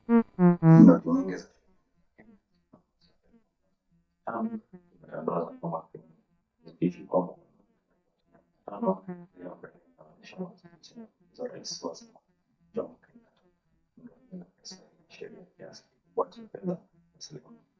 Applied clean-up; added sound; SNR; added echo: neural mask model DeepFilterNet 3.